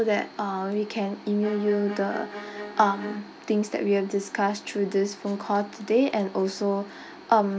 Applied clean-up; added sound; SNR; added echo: none; Bowed string instrument; 11 dB; none.